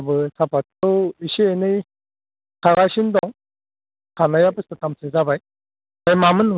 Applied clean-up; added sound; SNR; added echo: none; none; none; none.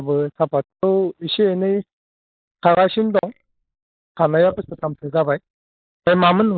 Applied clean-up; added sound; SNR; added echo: neural mask model Resemble Enhance denoiser.